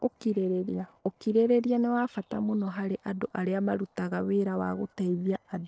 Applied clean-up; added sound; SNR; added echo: neural separator model SepFormer DNS4.